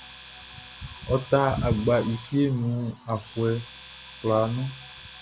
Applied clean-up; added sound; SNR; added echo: none; Domestic sounds, home sounds; 19 dB; none.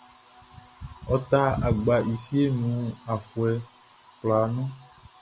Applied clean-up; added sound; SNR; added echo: none; none; none; none.